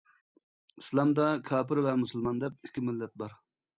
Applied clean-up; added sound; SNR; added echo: none; none; none; none.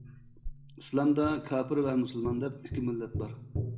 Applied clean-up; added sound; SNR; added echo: none; Tap; 8 dB; reverberation time 1.0 s.